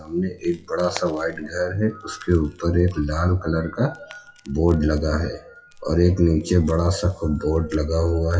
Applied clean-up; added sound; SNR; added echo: classical method WPE with log-MMSE.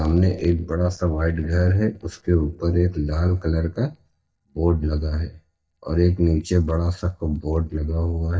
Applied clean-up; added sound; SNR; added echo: neural mask model DeepFilterNet 3.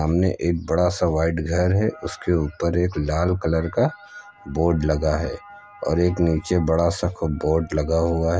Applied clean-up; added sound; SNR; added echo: none; none; none; none.